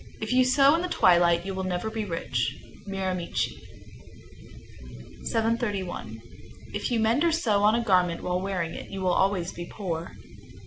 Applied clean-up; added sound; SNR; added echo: none; none; none; none.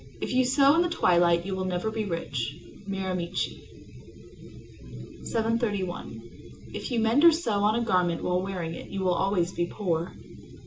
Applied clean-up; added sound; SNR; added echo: none; none; none; reverberation time 0.2 s.